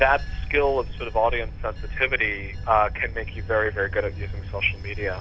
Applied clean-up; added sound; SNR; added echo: none; Bell / Train; 7 dB; none.